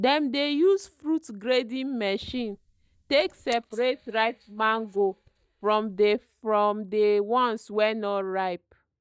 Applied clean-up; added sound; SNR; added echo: neural mask model DeepFilterNet 3.